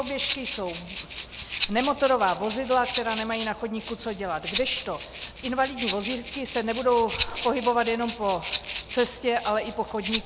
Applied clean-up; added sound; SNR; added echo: none; Rattle (instrument); 5 dB; none.